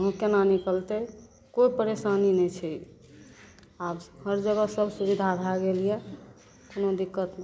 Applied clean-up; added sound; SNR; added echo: none; none; none; none.